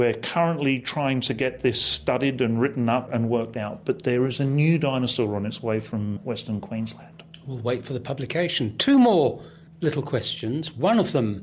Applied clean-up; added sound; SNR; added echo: none; none; none; none.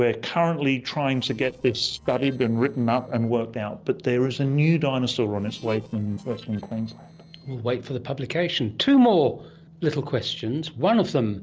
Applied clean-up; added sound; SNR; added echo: neural separator model SepFormer DNS4.